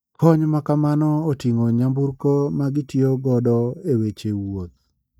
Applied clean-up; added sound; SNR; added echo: neural mask model DeepFilterNet 3.